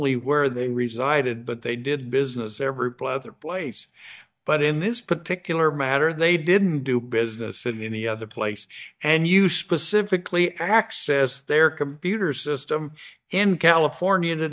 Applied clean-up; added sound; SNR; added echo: neural mask model DeepFilterNet 3.